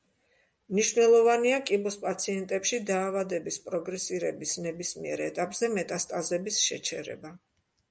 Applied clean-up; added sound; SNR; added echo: none; none; none; none.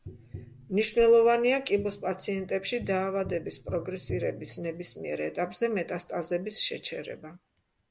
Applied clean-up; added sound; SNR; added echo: none; Tap; 17 dB; none.